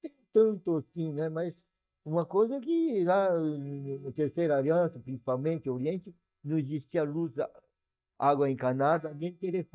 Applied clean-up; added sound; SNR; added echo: neural mask model DeepFilterNet 3.